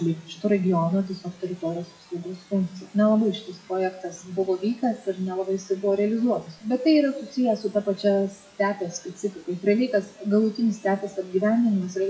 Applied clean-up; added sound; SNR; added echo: classical method WPE with log-MMSE.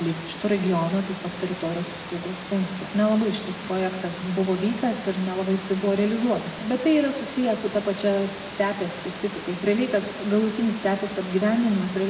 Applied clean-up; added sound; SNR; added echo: none; Water; 11 dB; reverberation time 1.4 s.